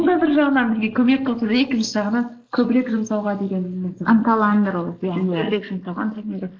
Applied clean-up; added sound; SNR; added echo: neural mask model Resemble Enhance denoiser.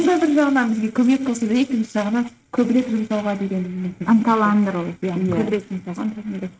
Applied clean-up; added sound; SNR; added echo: neural mask model RNNoise.